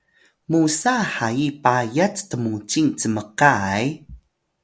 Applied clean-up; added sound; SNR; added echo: none; none; none; none.